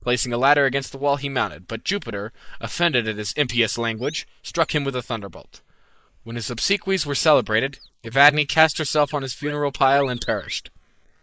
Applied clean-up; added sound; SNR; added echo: neural mask model Resemble Enhance denoiser.